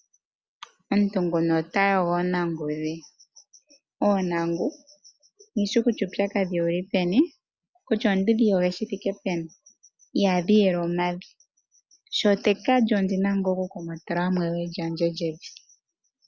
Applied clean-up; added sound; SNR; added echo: none; none; none; none.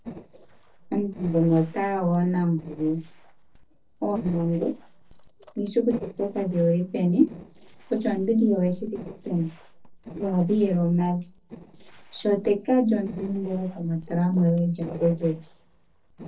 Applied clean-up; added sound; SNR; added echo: neural separator model SepFormer DNS4.